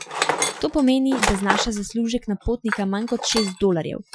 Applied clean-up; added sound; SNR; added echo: classical method Wiener filter.